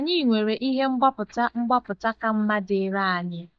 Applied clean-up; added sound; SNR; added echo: neural mask model DeepFilterNet 3.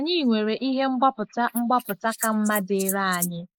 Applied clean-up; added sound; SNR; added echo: neural mask model Resemble Enhance denoiser.